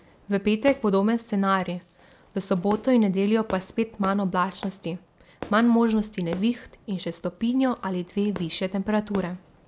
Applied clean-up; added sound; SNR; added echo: none; Fireworks; 20 dB; none.